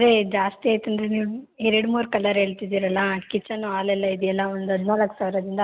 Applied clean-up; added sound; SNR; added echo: none; none; none; none.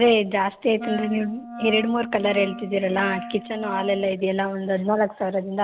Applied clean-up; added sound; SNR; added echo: none; Wind instrument, woodwind instrument; 12 dB; none.